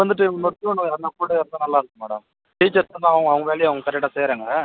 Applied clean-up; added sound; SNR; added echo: none; none; none; none.